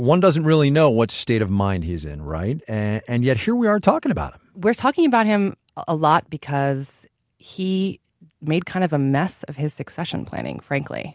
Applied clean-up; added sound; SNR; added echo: none; none; none; none.